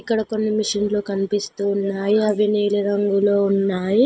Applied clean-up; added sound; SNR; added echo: neural mask model Resemble Enhance denoiser.